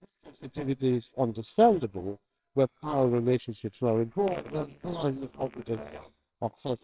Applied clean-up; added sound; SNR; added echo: neural separator model SepFormer WHAMR!.